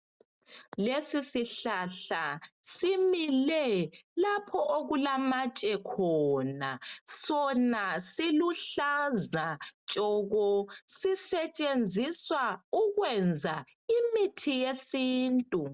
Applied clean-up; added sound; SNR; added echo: none; none; none; none.